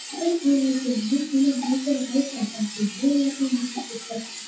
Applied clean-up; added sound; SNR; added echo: classical method WPE with log-MMSE.